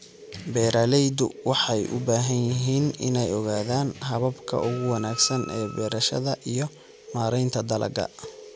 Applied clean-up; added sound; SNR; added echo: none; Wind instrument, woodwind instrument; 18 dB; none.